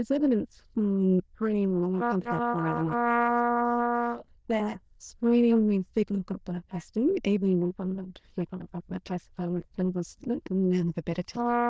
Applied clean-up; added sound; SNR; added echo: neural diffusion model UNIVERSE++.